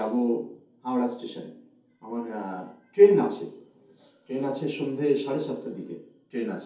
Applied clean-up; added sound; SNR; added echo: none; none; none; reverberation time 0.6 s.